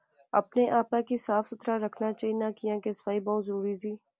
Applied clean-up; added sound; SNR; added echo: none; none; none; none.